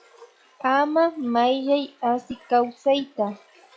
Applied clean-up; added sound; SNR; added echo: classical method log-MMSE.